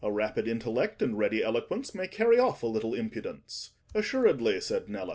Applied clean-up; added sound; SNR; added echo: none; none; none; none.